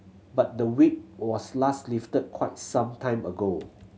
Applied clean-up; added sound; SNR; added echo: none; none; none; none.